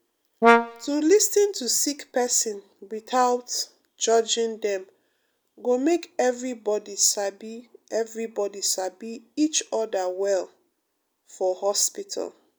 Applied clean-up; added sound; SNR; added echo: none; Brass instrument; -2 dB; none.